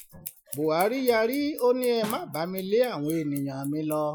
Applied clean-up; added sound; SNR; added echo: classical method Wiener filter.